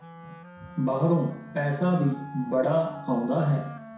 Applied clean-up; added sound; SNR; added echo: none; Wind instrument, woodwind instrument; 17 dB; reverberation time 0.6 s.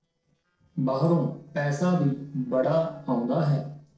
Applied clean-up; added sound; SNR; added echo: neural separator model SepFormer DNS4.